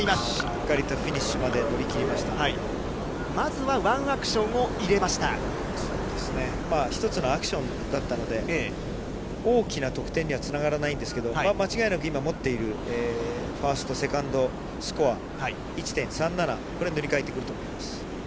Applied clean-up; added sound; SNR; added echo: none; none; none; none.